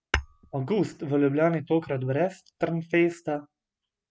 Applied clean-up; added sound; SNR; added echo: none; Tap / Hammer / Glass; 11 dB; none.